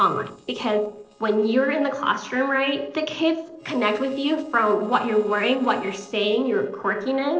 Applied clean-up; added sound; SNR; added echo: neural separator model SepFormer DNS4.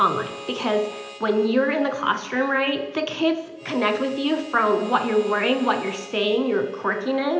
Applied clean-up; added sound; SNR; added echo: none; Harmonica; 18 dB; reverberation time 0.9 s.